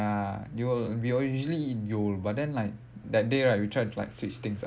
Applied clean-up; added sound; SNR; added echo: none; none; none; none.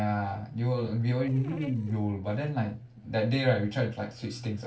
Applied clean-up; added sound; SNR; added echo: neural separator model SepFormer DNS4.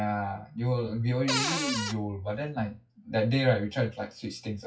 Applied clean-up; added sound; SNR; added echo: classical method WPE with log-MMSE.